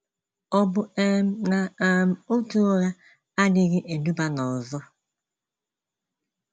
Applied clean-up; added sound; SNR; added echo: none; none; none; none.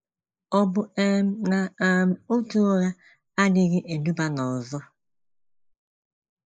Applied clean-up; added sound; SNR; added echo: neural mask model Resemble Enhance denoiser.